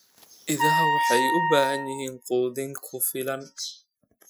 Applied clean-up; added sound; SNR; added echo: classical method Wiener filter.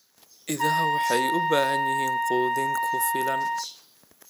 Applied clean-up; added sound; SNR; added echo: none; Trumpet; -5 dB; none.